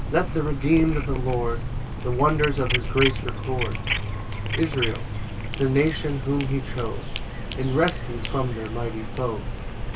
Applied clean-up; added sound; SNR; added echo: none; Cat; 2 dB; reverberation time 0.1 s.